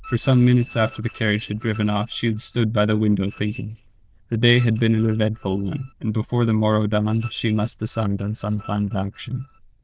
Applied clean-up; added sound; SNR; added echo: neural diffusion model UNIVERSE++.